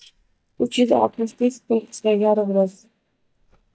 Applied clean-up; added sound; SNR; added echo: neural mask model DeepFilterNet 3.